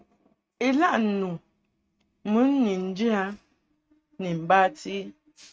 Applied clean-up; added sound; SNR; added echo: neural mask model RNNoise.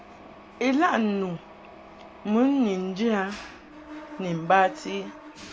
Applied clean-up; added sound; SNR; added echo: none; Mechanisms; 17 dB; none.